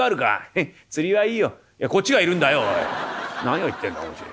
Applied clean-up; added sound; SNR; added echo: none; none; none; none.